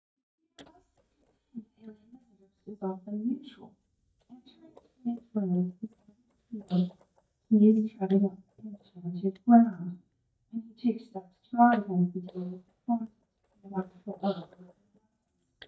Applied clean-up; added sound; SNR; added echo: neural mask model DeepFilterNet 3.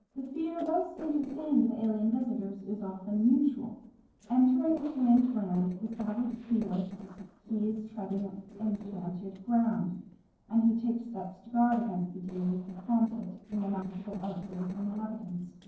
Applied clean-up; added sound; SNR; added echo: neural separator model SepFormer DNS4.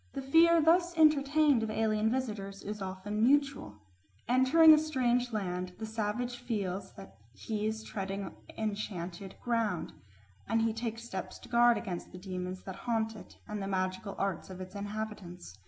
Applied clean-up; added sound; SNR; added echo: none; none; none; none.